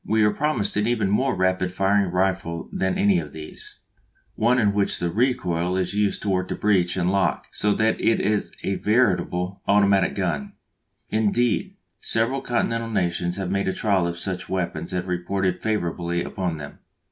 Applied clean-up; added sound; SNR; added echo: none; none; none; none.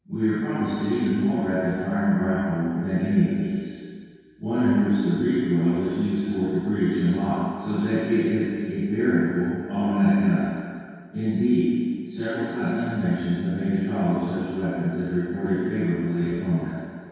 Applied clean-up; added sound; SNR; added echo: none; none; none; reverberation time 2.0 s.